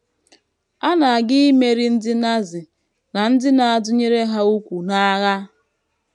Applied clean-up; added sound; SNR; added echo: none; none; none; none.